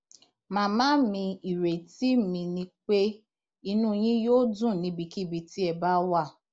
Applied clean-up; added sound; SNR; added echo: none; none; none; none.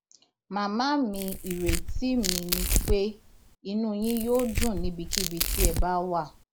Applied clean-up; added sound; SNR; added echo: none; Tearing; -1 dB; none.